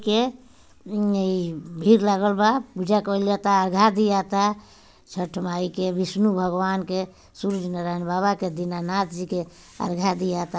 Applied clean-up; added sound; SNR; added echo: none; none; none; none.